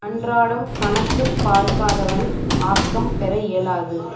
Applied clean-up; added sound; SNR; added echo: none; Typing; 1 dB; reverberation time 0.6 s.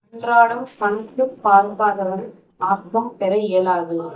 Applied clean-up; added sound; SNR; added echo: neural mask model DeepFilterNet 3.